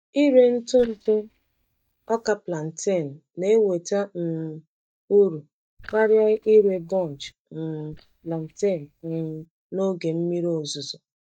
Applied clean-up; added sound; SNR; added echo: neural mask model DeepFilterNet 3.